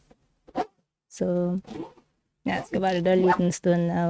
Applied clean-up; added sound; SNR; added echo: neural mask model RNNoise.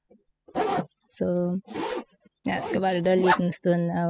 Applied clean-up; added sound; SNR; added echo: classical method spectral subtraction.